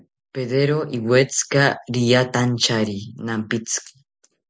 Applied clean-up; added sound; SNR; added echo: none; none; none; none.